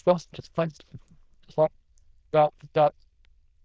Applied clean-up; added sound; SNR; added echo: neural diffusion model UNIVERSE++.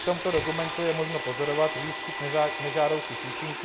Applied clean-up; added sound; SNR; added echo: none; Rattle (instrument) + Domestic sounds, home sounds; 4 dB; none.